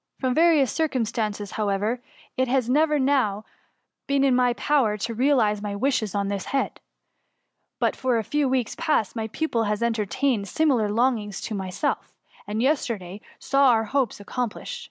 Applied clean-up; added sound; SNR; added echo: none; none; none; none.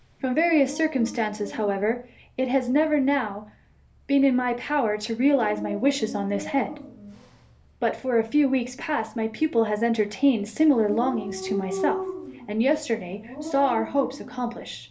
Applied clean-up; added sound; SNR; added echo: none; Dog; 13 dB; reverberation time 0.3 s.